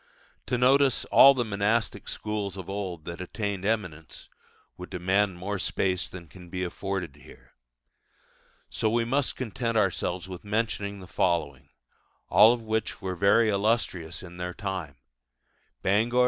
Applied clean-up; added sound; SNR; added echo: none; none; none; none.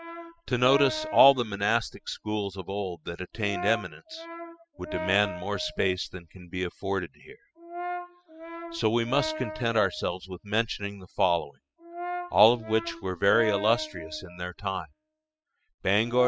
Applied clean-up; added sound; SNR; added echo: classical method spectral subtraction.